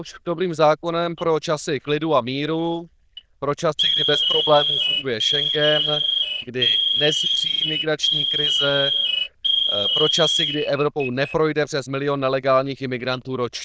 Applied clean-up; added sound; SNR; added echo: neural diffusion model UNIVERSE++.